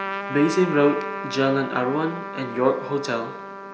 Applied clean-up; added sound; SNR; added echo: none; Trumpet; 9 dB; none.